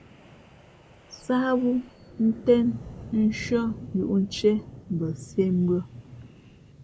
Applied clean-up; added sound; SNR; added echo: none; Wind; 18 dB; none.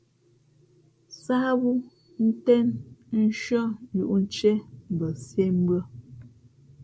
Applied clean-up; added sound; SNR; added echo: none; none; none; none.